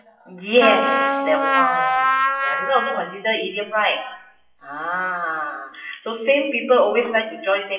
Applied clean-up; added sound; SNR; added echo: classical method WPE with log-MMSE.